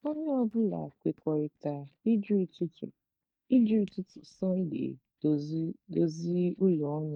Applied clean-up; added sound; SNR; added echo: neural mask model DeepFilterNet 3.